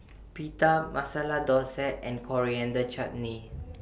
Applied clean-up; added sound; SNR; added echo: none; none; none; none.